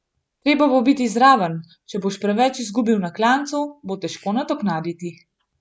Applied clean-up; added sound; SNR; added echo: none; none; none; none.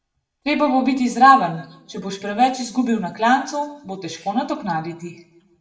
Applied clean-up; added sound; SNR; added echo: none; none; none; reverberation time 0.7 s.